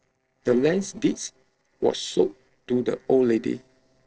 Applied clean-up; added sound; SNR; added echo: neural separator model SepFormer DNS4.